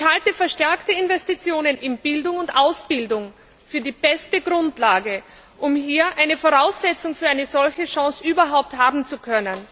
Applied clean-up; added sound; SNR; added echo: none; none; none; none.